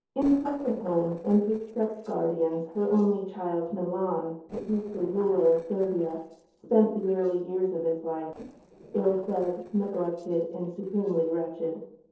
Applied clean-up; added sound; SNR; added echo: neural separator model SepFormer DNS4.